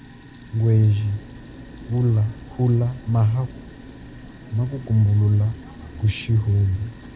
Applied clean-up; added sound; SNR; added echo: none; Mechanical fan + Sink (filling or washing); 18 dB; none.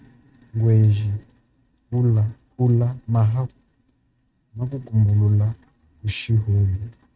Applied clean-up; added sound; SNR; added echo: neural mask model RNNoise.